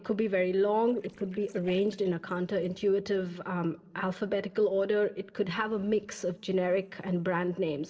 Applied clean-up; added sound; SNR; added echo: neural separator model SepFormer DNS4.